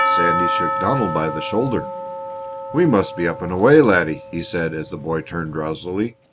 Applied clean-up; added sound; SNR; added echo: none; Percussion; 5 dB; none.